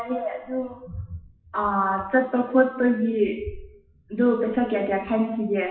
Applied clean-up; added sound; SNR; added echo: classical method WPE with log-MMSE.